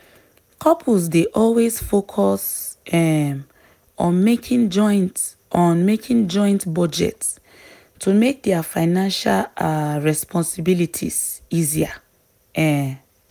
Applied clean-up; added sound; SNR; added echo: none; none; none; none.